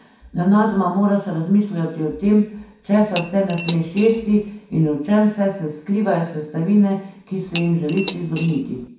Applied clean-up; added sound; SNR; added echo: none; Cutlery, silverware / Dishes, pots, and pans; 15 dB; reverberation time 0.6 s.